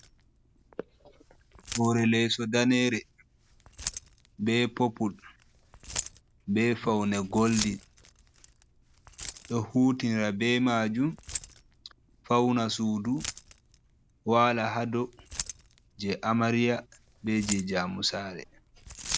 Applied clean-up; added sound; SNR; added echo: none; Keys jangling; 14 dB; none.